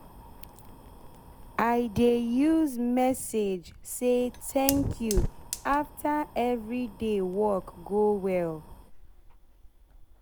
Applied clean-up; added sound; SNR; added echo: none; Fire; 10 dB; none.